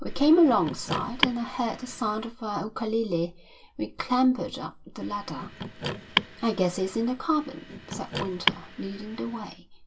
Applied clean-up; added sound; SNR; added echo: none; Car; 7 dB; reverberation time 0.2 s.